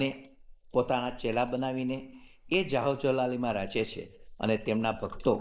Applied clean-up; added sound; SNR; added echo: neural mask model Resemble Enhance denoiser.